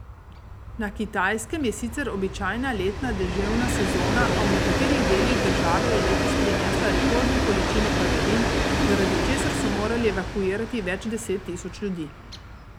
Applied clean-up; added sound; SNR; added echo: none; Train; -2 dB; none.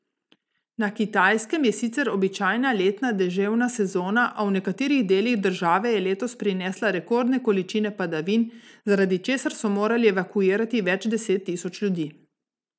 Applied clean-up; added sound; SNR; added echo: none; none; none; none.